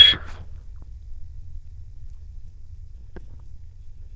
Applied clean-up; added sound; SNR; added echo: neural diffusion model UNIVERSE++.